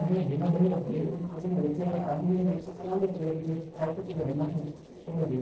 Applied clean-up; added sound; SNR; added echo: neural separator model SepFormer DNS4.